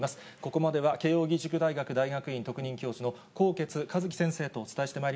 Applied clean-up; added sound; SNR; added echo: none; none; none; none.